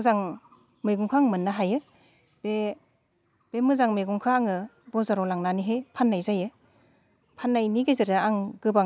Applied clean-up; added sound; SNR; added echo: none; none; none; none.